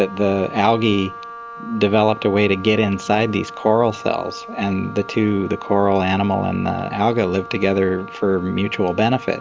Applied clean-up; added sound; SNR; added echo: none; Wind instrument, woodwind instrument; 16 dB; none.